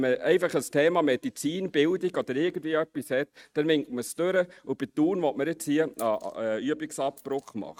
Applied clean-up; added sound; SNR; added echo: neural mask model RNNoise.